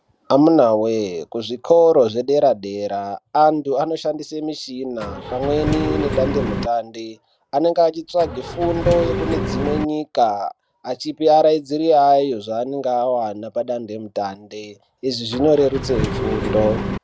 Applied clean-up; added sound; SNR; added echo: none; Engine; 5 dB; none.